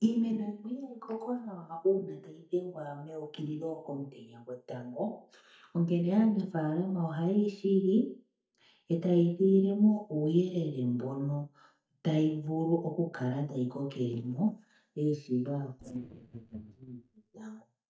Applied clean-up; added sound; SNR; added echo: neural mask model DeepFilterNet 3.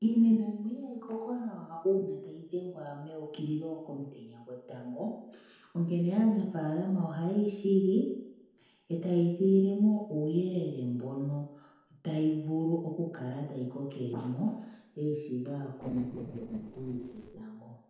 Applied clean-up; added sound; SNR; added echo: neural separator model SepFormer DNS4.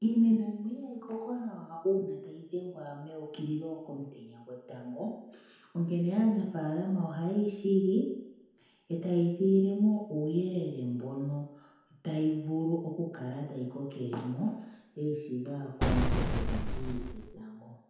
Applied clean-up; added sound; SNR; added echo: none; Boom; -2 dB; reverberation time 1.0 s.